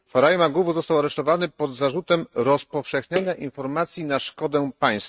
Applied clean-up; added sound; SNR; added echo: neural mask model RNNoise.